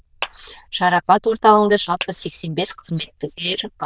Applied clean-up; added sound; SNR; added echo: neural diffusion model UNIVERSE++.